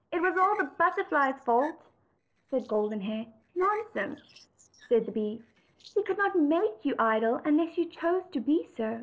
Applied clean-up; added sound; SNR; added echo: neural separator model SepFormer DNS4.